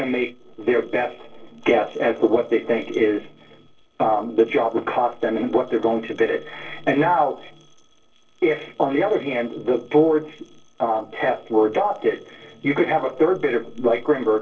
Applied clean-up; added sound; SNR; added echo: neural separator model SepFormer DNS4.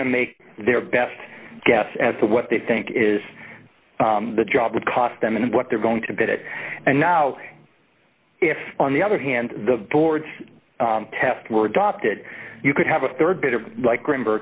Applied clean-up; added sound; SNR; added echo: none; none; none; none.